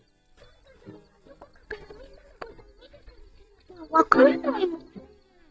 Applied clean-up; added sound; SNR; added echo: neural mask model DeepFilterNet 3.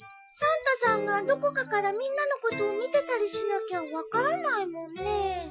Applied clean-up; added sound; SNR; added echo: classical method Wiener filter.